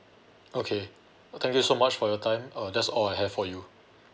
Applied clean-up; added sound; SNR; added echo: none; none; none; none.